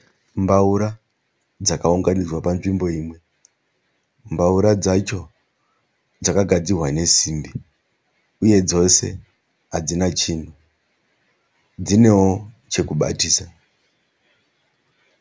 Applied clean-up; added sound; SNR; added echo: none; none; none; none.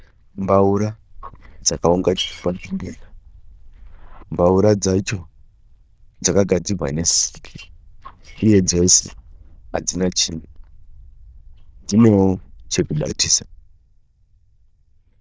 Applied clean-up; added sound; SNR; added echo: neural diffusion model UNIVERSE++.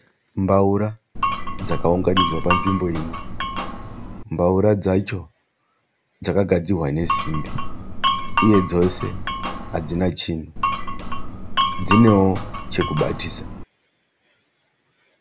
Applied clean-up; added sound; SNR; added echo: none; Glass; 2 dB; none.